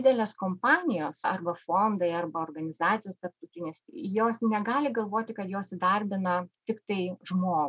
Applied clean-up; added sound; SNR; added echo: none; none; none; none.